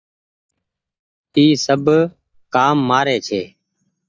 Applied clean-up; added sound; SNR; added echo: neural mask model DeepFilterNet 3.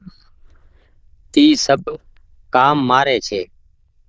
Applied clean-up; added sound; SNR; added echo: neural diffusion model UNIVERSE++.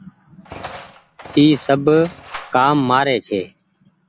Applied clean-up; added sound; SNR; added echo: none; Engine; 18 dB; none.